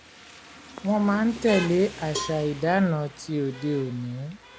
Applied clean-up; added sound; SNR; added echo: none; Rain + Cowbell; 13 dB; none.